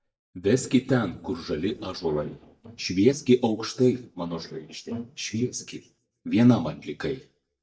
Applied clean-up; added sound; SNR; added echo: neural mask model DeepFilterNet 3.